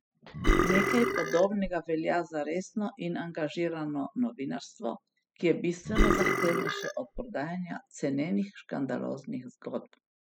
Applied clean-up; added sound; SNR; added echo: classical method spectral subtraction.